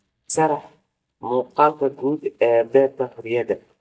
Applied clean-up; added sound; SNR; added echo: neural mask model DeepFilterNet 3.